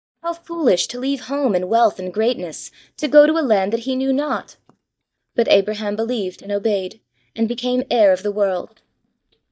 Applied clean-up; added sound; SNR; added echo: neural mask model DeepFilterNet 3.